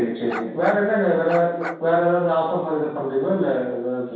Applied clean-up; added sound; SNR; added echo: none; Bark; 12 dB; reverberation time 0.7 s.